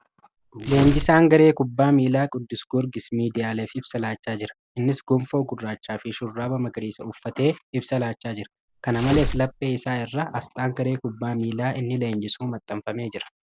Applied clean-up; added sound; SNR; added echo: none; Tearing; 5 dB; none.